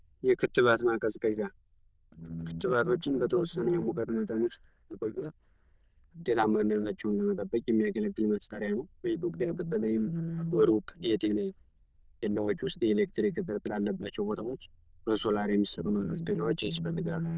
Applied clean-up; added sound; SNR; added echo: neural diffusion model UNIVERSE++.